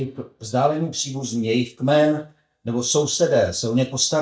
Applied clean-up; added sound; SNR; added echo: neural mask model DeepFilterNet 3.